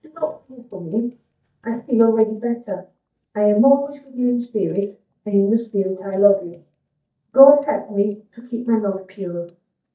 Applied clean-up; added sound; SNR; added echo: neural mask model DeepFilterNet 3.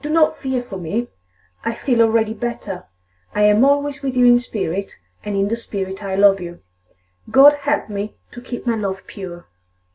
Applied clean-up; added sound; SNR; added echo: none; none; none; none.